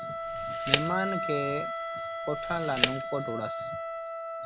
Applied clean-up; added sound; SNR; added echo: none; Wind instrument, woodwind instrument + Tick; -4 dB; none.